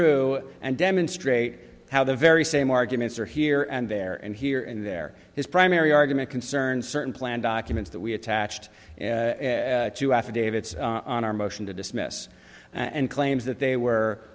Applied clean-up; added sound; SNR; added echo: none; none; none; none.